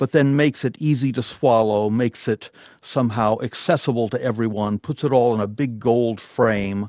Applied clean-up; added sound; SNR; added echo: none; none; none; none.